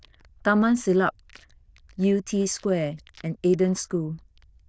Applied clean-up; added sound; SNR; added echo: neural diffusion model UNIVERSE++.